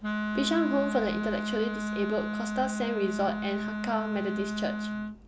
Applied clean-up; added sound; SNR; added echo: none; Wind instrument, woodwind instrument; 1 dB; none.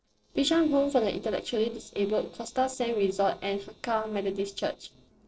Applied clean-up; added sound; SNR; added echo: neural separator model SepFormer DNS4.